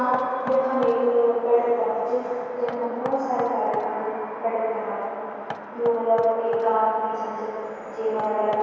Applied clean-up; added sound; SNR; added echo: none; Knock; 18 dB; reverberation time 2.2 s.